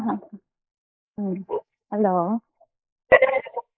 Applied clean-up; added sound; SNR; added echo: neural mask model Resemble Enhance denoiser.